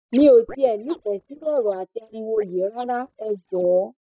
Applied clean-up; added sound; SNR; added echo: neural mask model DeepFilterNet 3.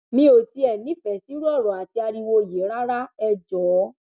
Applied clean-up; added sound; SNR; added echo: none; none; none; none.